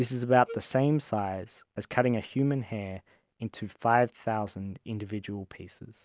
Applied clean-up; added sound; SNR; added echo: none; Wind instrument, woodwind instrument; 14 dB; none.